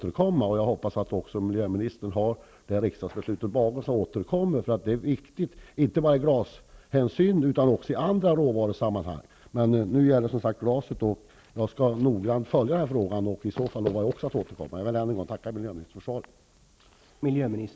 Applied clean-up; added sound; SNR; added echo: none; none; none; none.